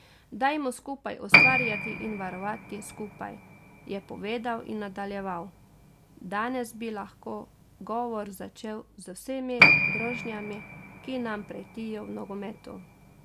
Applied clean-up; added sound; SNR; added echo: none; Piano; -4 dB; none.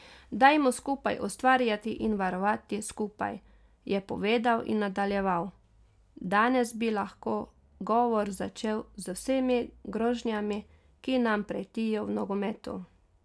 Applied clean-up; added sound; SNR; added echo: none; none; none; none.